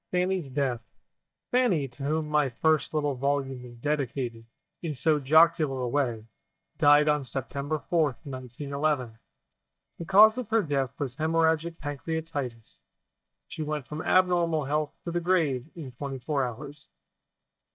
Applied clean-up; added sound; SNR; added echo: neural mask model DeepFilterNet 3.